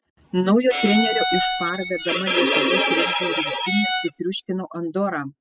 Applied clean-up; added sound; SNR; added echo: classical method spectral subtraction.